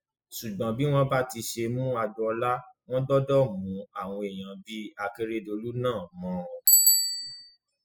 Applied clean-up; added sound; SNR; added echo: classical method spectral subtraction.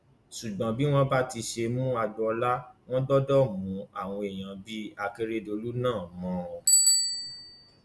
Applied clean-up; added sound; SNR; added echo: none; Bicycle bell; 2 dB; none.